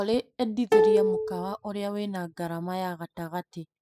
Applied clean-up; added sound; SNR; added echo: classical method spectral subtraction.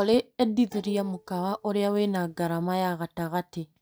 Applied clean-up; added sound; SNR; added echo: neural mask model DeepFilterNet 3.